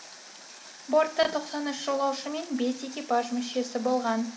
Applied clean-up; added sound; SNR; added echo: none; Water; 18 dB; reverberation time 1.6 s.